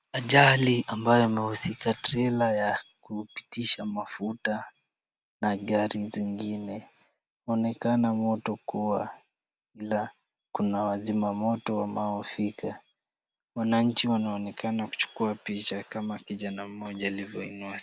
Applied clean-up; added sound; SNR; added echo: none; none; none; none.